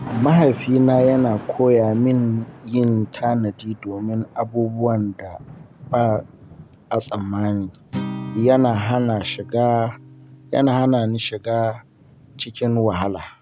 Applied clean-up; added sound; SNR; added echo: none; Thunder / Rain + Acoustic guitar; 16 dB; none.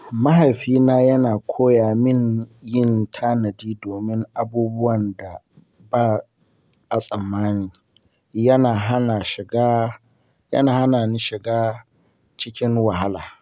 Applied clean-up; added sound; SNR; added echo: none; none; none; none.